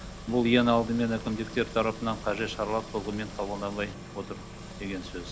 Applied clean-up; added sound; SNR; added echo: none; Engine; 12 dB; none.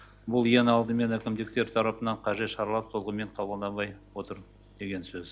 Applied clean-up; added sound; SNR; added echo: none; none; none; none.